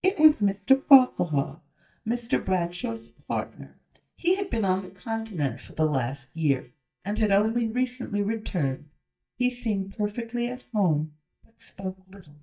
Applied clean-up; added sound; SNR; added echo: neural mask model DeepFilterNet 3.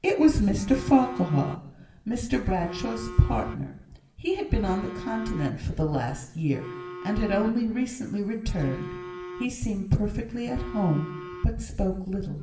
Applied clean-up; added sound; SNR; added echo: none; Telephone; 14 dB; reverberation time 0.9 s.